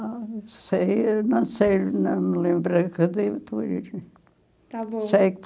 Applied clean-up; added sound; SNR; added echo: none; none; none; none.